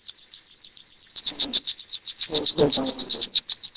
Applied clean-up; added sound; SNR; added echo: neural separator model SepFormer WHAMR!.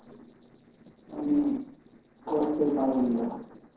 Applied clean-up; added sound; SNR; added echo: neural separator model SepFormer DNS4.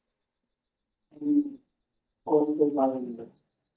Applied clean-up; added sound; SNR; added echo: neural mask model DeepFilterNet 3.